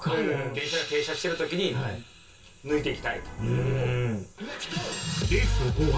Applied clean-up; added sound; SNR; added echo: none; Vehicle horn, car horn, honking; 12 dB; reverberation time 0.2 s.